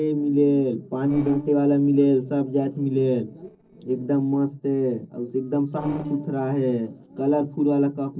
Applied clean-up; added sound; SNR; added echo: neural separator model SepFormer DNS4.